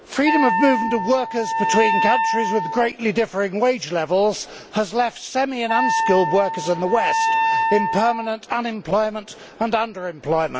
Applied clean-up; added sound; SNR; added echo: none; Wind instrument, woodwind instrument; 0 dB; none.